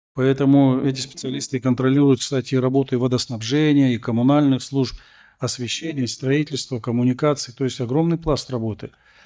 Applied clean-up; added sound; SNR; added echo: neural mask model DeepFilterNet 3.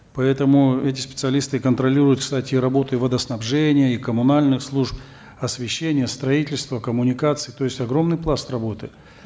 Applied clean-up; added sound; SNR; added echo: none; none; none; none.